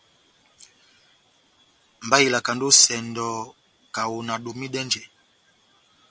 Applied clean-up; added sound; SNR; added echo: none; none; none; none.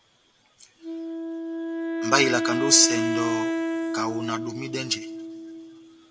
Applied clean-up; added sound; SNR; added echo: none; Wind instrument, woodwind instrument; 1 dB; reverberation time 1.6 s.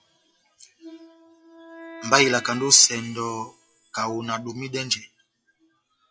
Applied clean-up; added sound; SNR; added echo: classical method WPE with log-MMSE.